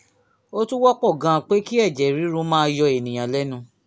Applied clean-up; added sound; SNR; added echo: none; none; none; none.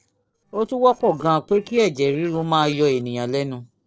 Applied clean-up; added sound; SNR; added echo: neural separator model SepFormer DNS4.